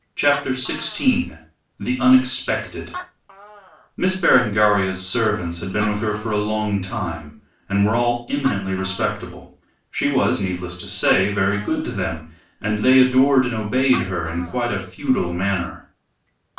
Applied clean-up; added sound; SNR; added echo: none; Animal; 20 dB; reverberation time 0.3 s.